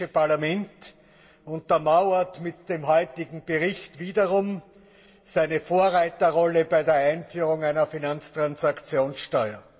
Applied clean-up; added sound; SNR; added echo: none; none; none; reverberation time 1.0 s.